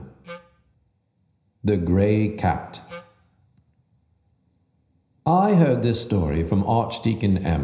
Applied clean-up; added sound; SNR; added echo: none; Wind instrument, woodwind instrument; 19 dB; reverberation time 0.9 s.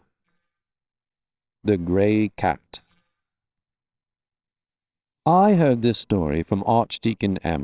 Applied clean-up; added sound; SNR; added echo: neural separator model SepFormer WHAMR!.